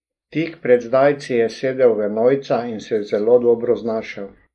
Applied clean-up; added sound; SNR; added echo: neural mask model Resemble Enhance denoiser.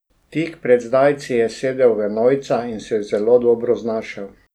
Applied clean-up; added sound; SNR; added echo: none; none; none; none.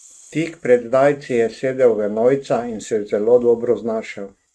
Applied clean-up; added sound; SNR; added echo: neural mask model RNNoise.